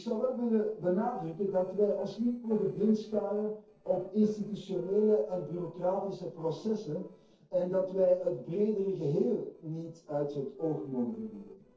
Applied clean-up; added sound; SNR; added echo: neural separator model SepFormer DNS4.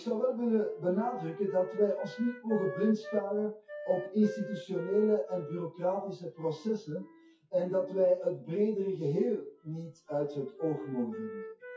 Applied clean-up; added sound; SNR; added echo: classical method WPE with log-MMSE.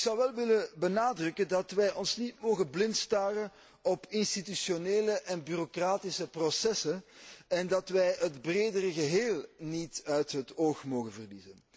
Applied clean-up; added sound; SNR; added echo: none; none; none; none.